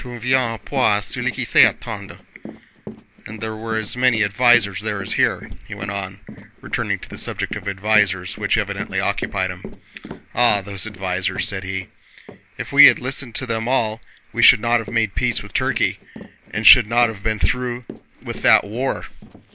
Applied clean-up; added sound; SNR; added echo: none; Run; 17 dB; none.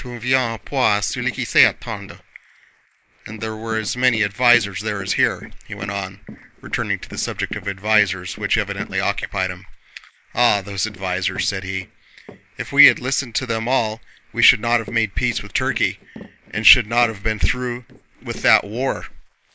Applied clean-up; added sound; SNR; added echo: neural mask model Resemble Enhance denoiser.